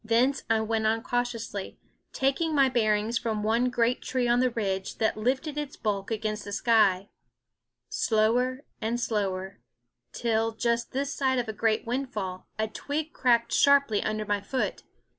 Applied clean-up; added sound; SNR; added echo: none; none; none; none.